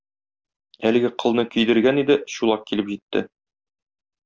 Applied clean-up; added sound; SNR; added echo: none; none; none; none.